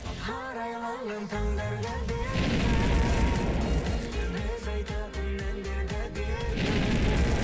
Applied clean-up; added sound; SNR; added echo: none; Fire; -1 dB; reverberation time 1.4 s.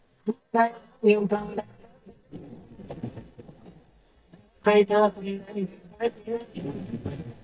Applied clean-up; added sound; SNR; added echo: neural mask model DeepFilterNet 3.